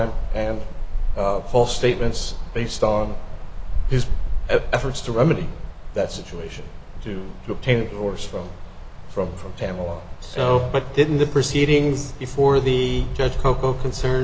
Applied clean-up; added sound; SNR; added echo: none; Cricket; 3 dB; none.